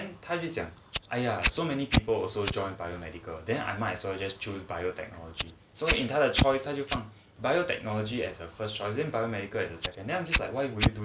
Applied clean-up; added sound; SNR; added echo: none; Fire; 0 dB; none.